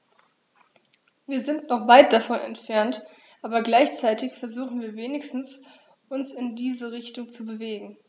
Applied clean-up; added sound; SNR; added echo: none; none; none; none.